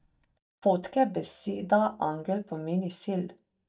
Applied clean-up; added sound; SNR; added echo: neural mask model DeepFilterNet 3.